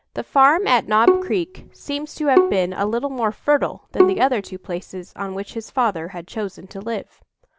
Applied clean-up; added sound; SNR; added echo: none; Bowed string instrument; 1 dB; none.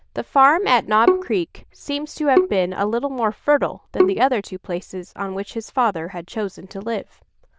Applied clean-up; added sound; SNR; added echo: neural diffusion model UNIVERSE++.